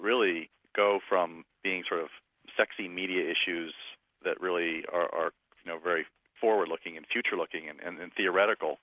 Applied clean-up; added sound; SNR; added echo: none; none; none; none.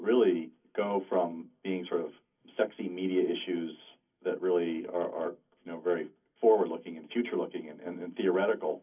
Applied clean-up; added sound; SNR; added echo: none; none; none; reverberation time 0.3 s.